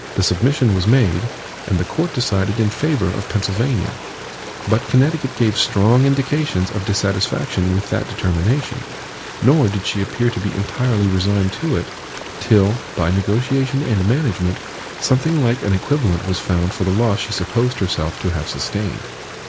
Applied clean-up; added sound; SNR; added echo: none; Stream; 13 dB; none.